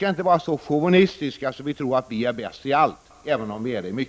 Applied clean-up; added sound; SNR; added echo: none; none; none; none.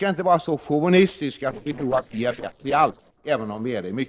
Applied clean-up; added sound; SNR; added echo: neural separator model SepFormer DNS4.